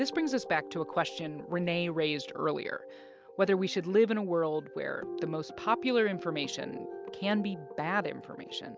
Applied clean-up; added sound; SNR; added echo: none; none; none; none.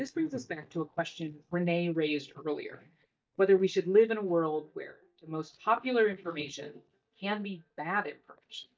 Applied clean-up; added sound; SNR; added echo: neural mask model DeepFilterNet 3.